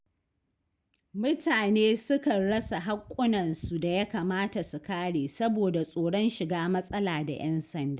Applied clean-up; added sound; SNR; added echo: none; none; none; none.